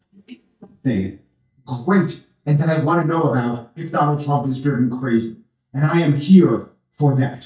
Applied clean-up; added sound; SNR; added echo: neural mask model DeepFilterNet 3.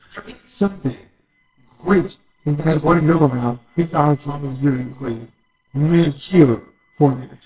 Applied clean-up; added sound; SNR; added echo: neural separator model SepFormer WHAMR!.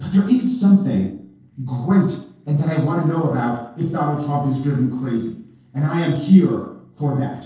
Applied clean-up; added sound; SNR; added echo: neural separator model SepFormer DNS4.